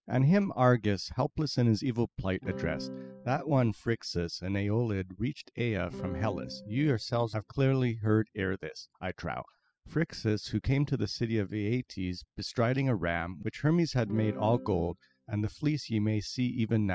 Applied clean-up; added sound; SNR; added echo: classical method spectral subtraction.